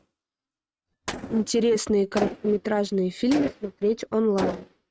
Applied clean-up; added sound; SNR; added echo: neural mask model RNNoise.